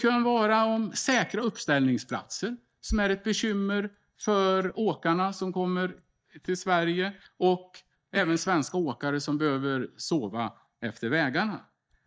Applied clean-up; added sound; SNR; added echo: neural mask model DeepFilterNet 3.